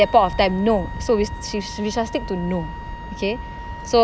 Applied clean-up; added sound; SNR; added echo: none; Wind instrument, woodwind instrument; 16 dB; none.